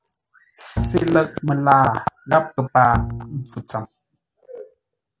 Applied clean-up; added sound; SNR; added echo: none; Bowed string instrument; 8 dB; none.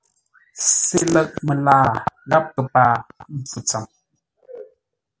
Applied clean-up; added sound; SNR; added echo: none; none; none; none.